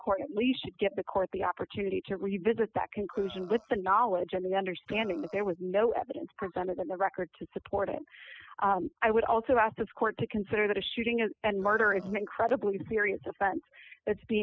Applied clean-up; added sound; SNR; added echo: classical method spectral subtraction.